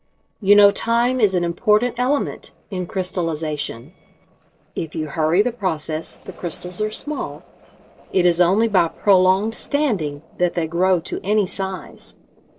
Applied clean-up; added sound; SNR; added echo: neural separator model SepFormer DNS4.